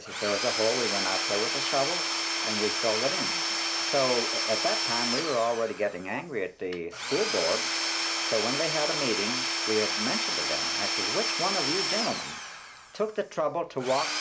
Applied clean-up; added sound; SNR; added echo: none; Tools / Domestic sounds, home sounds; -1 dB; none.